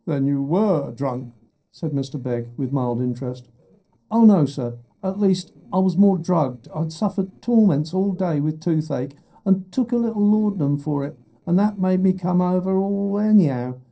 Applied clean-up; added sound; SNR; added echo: neural separator model SepFormer DNS4.